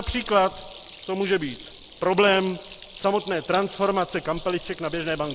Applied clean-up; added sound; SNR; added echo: none; Stream; 6 dB; none.